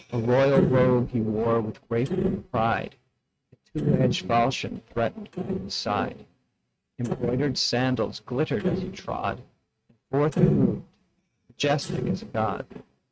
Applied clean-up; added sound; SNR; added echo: neural mask model RNNoise.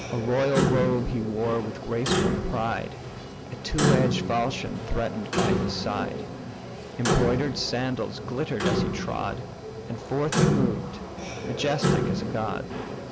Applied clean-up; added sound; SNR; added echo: none; Clock; -1 dB; none.